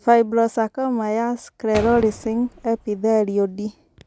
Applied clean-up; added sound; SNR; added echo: none; Door; 14 dB; none.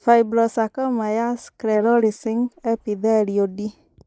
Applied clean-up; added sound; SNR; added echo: neural mask model Resemble Enhance denoiser.